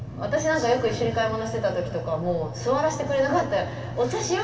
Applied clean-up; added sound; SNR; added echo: none; none; none; reverberation time 2.4 s.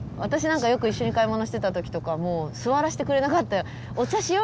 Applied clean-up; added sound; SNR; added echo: none; none; none; none.